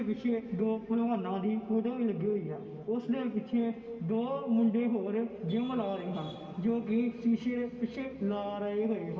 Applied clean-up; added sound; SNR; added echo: none; none; none; reverberation time 2.7 s.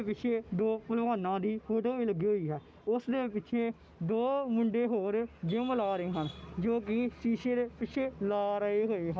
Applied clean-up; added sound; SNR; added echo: none; none; none; none.